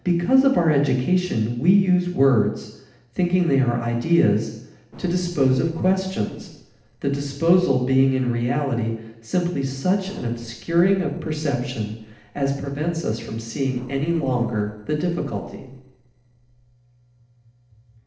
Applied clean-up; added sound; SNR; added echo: neural separator model SepFormer DNS4.